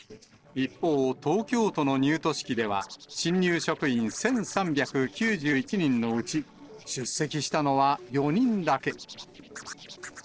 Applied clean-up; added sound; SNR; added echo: neural separator model SepFormer DNS4.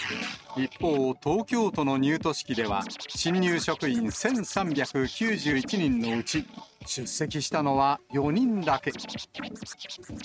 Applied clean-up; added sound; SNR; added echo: neural mask model RNNoise.